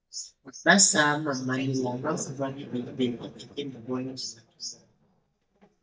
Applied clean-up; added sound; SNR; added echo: neural mask model DeepFilterNet 3.